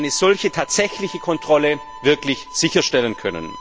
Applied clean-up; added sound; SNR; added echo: none; Harmonica; 17 dB; none.